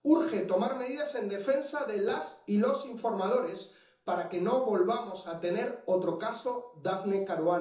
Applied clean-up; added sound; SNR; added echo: none; none; none; reverberation time 0.6 s.